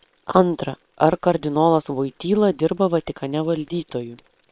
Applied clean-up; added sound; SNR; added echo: neural separator model SepFormer WHAM!.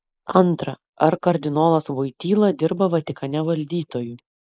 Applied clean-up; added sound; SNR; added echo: neural mask model Resemble Enhance denoiser.